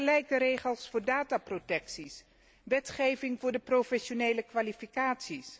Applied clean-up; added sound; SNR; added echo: none; none; none; none.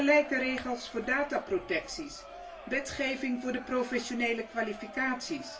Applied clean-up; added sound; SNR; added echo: none; Crowd; 15 dB; reverberation time 0.2 s.